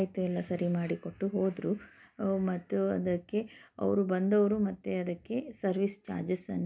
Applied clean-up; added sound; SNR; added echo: none; none; none; none.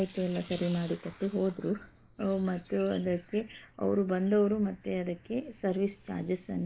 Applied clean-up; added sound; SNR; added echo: neural mask model Resemble Enhance denoiser.